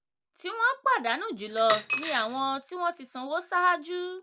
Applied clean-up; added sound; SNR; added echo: none; Coin (dropping); -3 dB; none.